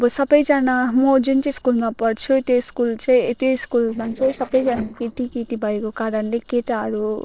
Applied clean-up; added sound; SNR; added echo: neural separator model SepFormer DNS4.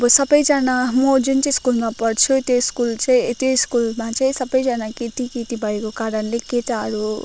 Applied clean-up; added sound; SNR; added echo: none; none; none; none.